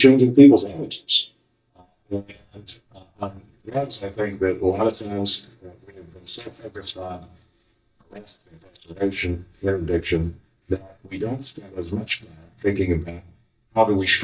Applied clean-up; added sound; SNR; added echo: neural mask model DeepFilterNet 3.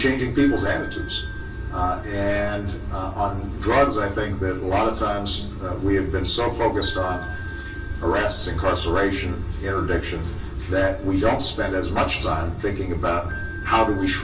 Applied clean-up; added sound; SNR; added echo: none; Wind chime; 19 dB; reverberation time 0.1 s.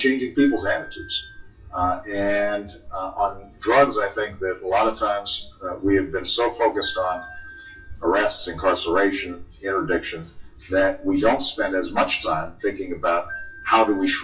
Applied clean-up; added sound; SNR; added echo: classical method WPE with log-MMSE.